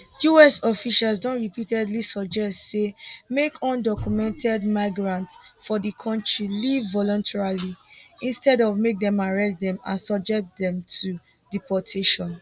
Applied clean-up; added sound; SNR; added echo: none; none; none; none.